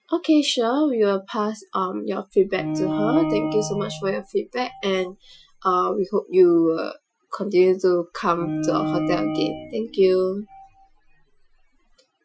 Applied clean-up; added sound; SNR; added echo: classical method Wiener filter.